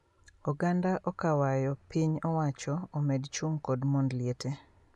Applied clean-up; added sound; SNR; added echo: none; none; none; none.